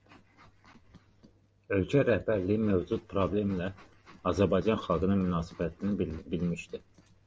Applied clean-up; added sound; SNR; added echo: none; none; none; none.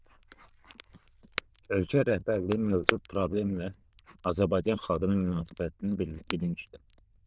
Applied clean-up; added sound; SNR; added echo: neural diffusion model UNIVERSE++.